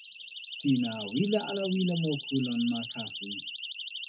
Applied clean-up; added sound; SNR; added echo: classical method WPE with log-MMSE.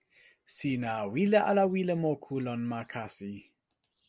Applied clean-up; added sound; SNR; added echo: none; none; none; none.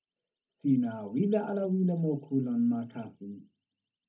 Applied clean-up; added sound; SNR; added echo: neural mask model DeepFilterNet 3.